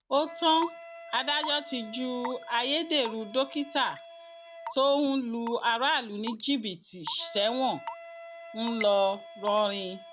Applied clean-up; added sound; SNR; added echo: none; Wind instrument, woodwind instrument + Raindrop / Drip / Water tap, faucet; 13 dB; none.